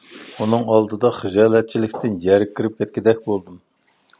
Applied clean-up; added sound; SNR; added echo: none; none; none; none.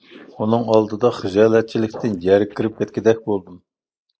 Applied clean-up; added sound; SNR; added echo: neural mask model Resemble Enhance denoiser.